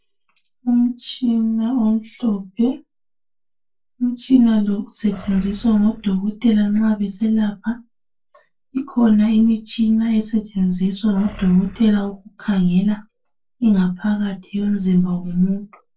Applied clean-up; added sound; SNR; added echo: neural separator model SepFormer DNS4.